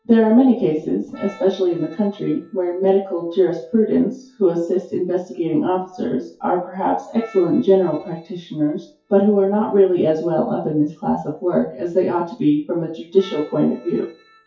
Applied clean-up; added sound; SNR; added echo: classical method WPE with log-MMSE.